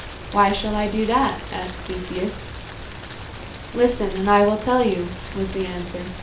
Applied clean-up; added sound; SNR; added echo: none; Rain; 11 dB; reverberation time 0.4 s.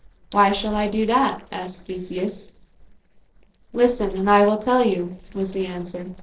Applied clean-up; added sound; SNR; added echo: neural separator model SepFormer DNS4.